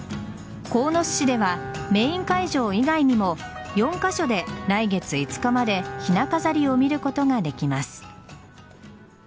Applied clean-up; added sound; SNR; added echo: none; Bowed string instrument; 15 dB; none.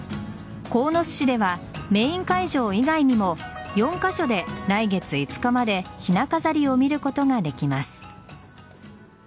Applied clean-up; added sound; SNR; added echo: none; none; none; none.